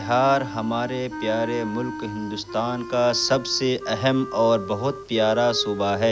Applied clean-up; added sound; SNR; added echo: none; Wind instrument, woodwind instrument; 11 dB; none.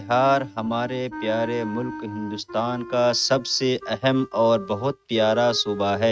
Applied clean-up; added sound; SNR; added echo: neural mask model RNNoise.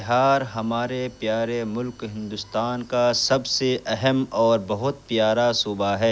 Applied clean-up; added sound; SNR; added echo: none; none; none; none.